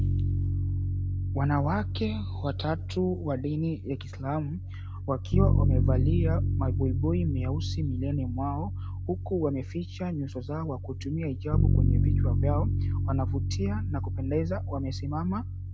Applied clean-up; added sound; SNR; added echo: none; Bass guitar; -4 dB; none.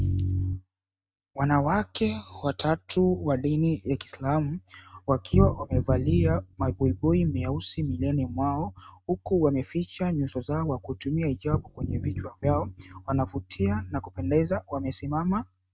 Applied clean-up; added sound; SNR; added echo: neural mask model RNNoise.